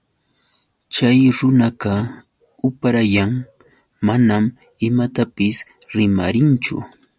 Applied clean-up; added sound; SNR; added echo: none; none; none; none.